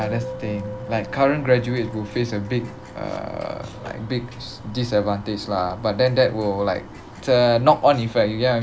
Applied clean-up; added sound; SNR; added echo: none; Bird + Musical instrument; 15 dB; none.